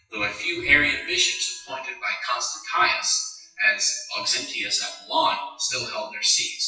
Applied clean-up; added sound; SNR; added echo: classical method WPE with log-MMSE.